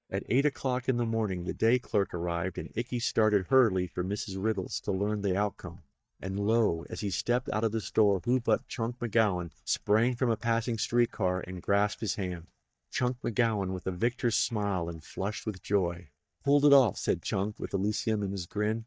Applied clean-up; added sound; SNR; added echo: neural mask model DeepFilterNet 3.